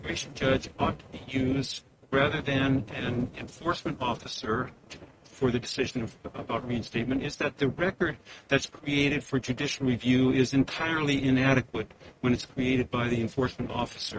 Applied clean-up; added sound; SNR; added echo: neural mask model RNNoise.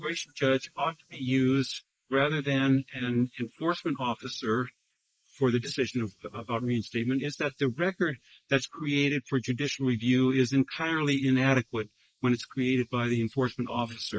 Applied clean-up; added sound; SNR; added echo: neural mask model Resemble Enhance denoiser.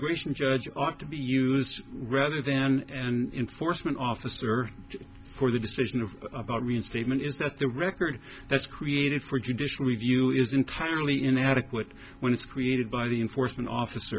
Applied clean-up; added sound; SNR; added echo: none; none; none; none.